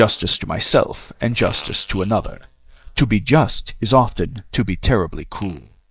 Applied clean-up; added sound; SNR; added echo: neural mask model DeepFilterNet 3.